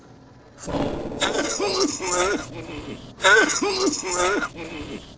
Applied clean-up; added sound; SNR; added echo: neural separator model SepFormer DNS4.